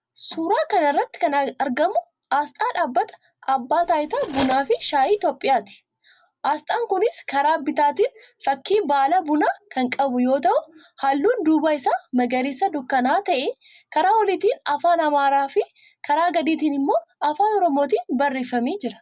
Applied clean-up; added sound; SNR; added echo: none; Cutlery, silverware; 12 dB; none.